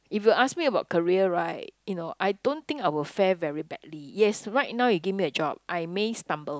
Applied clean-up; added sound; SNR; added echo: none; none; none; none.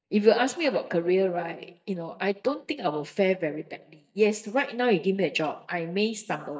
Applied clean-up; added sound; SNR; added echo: neural mask model DeepFilterNet 3.